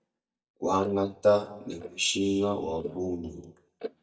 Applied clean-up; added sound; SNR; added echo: neural mask model DeepFilterNet 3.